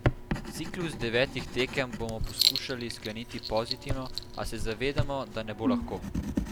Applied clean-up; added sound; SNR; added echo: none; Writing; -1 dB; none.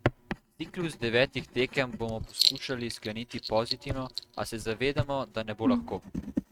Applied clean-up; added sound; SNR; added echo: neural mask model RNNoise.